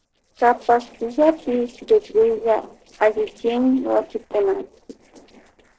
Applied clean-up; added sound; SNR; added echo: neural separator model SepFormer DNS4.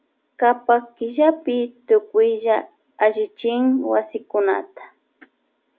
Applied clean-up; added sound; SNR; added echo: none; none; none; none.